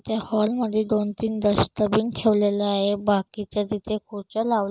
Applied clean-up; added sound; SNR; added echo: none; none; none; none.